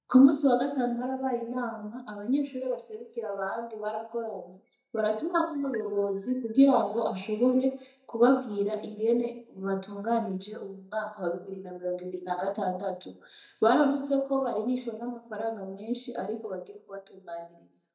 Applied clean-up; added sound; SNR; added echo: neural mask model DeepFilterNet 3.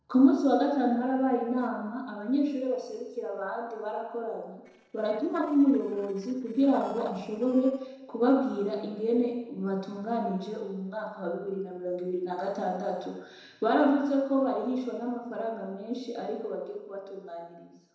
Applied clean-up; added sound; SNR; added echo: neural separator model SepFormer DNS4.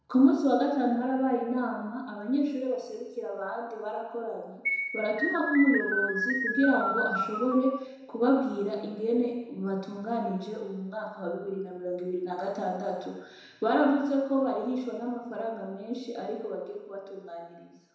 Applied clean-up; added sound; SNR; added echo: none; Keyboard (musical); 2 dB; reverberation time 1.0 s.